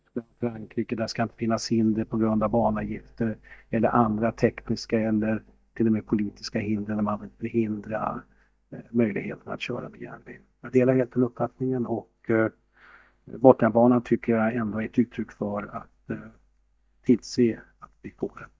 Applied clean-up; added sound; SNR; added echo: neural mask model DeepFilterNet 3.